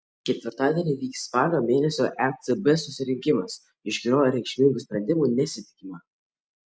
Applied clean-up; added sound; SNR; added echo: none; none; none; none.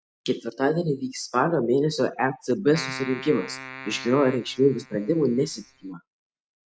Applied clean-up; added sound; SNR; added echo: none; Keyboard (musical); 14 dB; none.